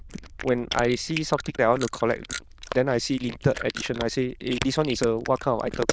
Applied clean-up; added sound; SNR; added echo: neural diffusion model UNIVERSE++.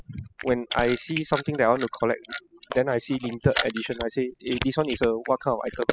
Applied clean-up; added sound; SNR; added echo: classical method spectral subtraction.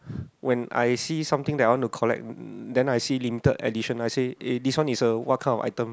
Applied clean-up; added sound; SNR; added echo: none; none; none; none.